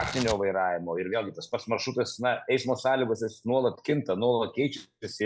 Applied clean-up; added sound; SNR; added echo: classical method log-MMSE.